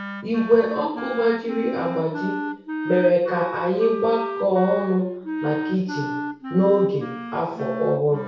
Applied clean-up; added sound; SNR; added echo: none; Wind instrument, woodwind instrument; 8 dB; reverberation time 0.6 s.